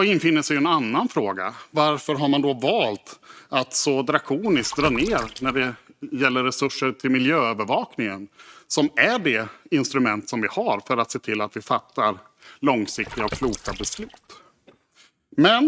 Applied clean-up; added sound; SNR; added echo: neural mask model RNNoise.